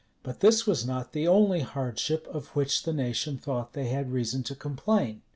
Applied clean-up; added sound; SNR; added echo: none; none; none; none.